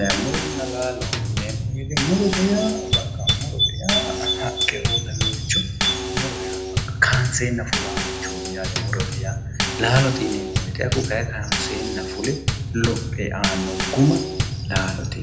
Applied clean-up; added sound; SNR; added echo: none; Bass drum / Snare drum / Drum kit; 1 dB; reverberation time 0.7 s.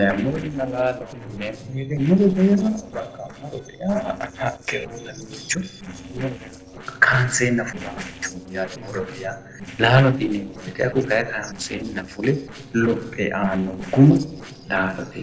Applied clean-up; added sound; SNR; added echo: neural separator model SepFormer DNS4.